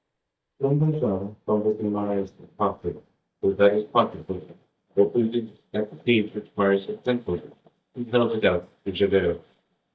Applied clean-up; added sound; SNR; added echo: neural mask model DeepFilterNet 3.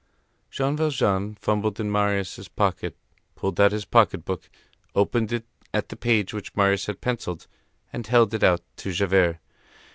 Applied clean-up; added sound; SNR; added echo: none; none; none; none.